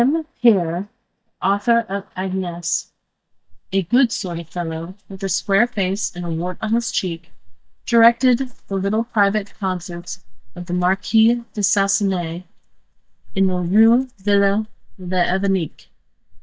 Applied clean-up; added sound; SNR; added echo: neural mask model DeepFilterNet 3.